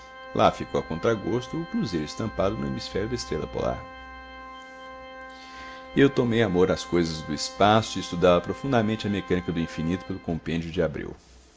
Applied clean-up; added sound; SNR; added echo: none; Organ; 16 dB; none.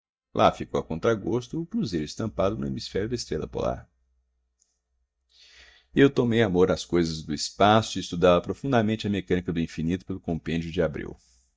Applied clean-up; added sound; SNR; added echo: neural mask model DeepFilterNet 3.